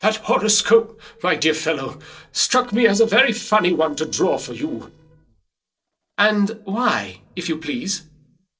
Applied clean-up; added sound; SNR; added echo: neural separator model SepFormer DNS4.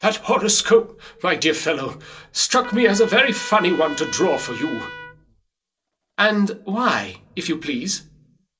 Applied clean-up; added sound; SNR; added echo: none; Trumpet; 17 dB; reverberation time 0.2 s.